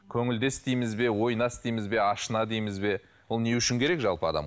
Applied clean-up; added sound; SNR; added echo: none; none; none; none.